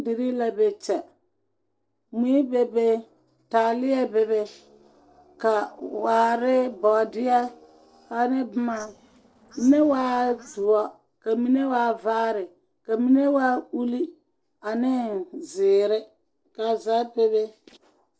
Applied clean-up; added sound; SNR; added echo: neural separator model SepFormer DNS4.